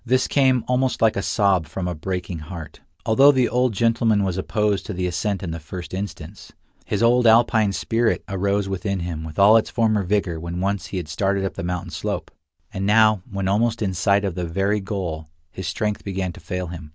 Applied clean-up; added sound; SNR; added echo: none; none; none; none.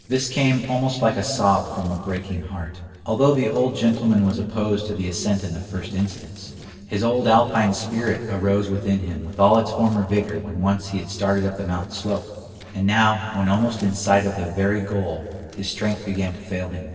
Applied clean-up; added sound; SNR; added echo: neural separator model SepFormer DNS4.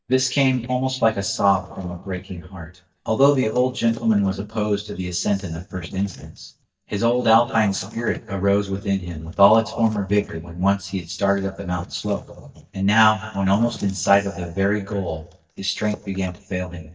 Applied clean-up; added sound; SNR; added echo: neural mask model DeepFilterNet 3.